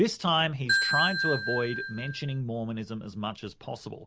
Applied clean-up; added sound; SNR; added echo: none; Ringtone / Bell; -1 dB; none.